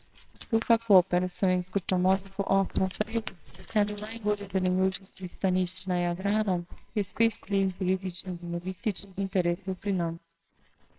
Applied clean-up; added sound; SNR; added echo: neural separator model SepFormer WHAMR!.